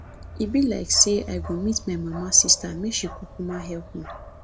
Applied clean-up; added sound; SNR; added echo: none; Bark; 14 dB; none.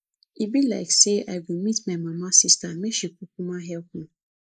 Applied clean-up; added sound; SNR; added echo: neural mask model Resemble Enhance denoiser.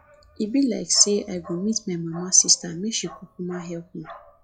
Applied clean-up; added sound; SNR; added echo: classical method log-MMSE.